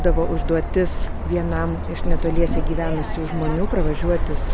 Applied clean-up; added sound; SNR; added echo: none; Bird; -3 dB; none.